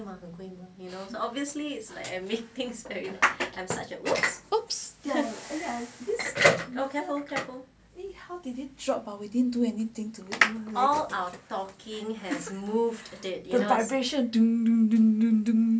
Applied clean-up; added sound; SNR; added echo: none; none; none; none.